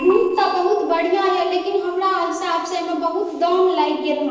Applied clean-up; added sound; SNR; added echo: neural separator model SepFormer DNS4.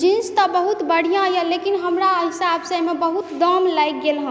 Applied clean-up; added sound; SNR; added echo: none; none; none; none.